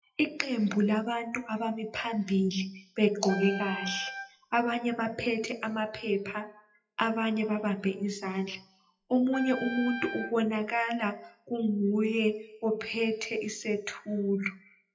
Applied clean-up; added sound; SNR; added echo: classical method WPE with log-MMSE.